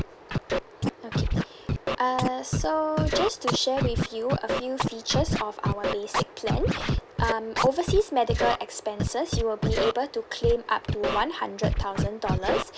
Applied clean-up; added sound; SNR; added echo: none; Scratching (performance technique); 0 dB; none.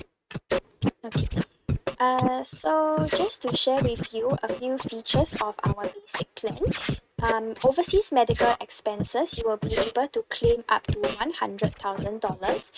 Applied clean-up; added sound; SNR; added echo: neural mask model RNNoise.